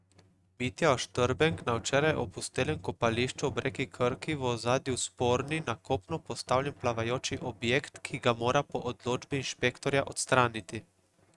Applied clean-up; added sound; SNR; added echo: neural mask model RNNoise.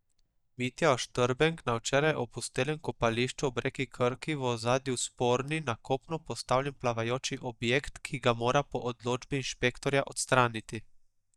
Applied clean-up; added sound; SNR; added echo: neural mask model DeepFilterNet 3.